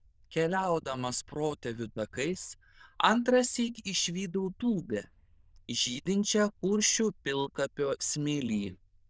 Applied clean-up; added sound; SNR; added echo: neural diffusion model UNIVERSE++.